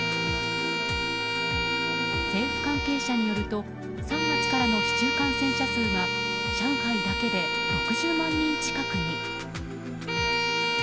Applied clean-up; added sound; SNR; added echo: none; Bowed string instrument; -2 dB; none.